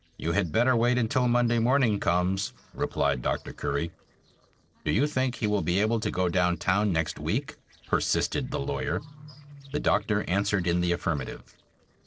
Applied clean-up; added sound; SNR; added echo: neural separator model SepFormer DNS4.